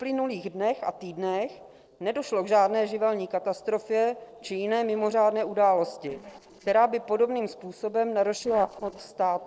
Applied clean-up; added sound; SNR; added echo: neural separator model SepFormer DNS4.